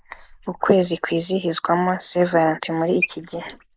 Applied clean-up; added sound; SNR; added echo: neural mask model Resemble Enhance denoiser.